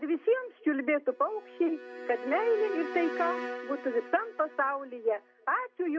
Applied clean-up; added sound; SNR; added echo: none; Bowed string instrument; 11 dB; none.